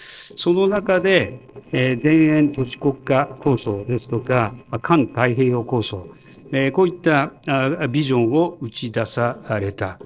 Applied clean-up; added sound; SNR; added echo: neural separator model SepFormer DNS4.